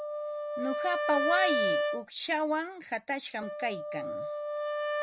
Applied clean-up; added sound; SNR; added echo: none; Wind instrument, woodwind instrument; -1 dB; none.